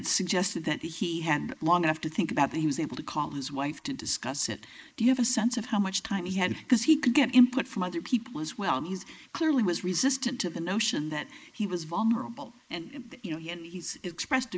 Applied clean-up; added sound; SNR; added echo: neural mask model Resemble Enhance denoiser.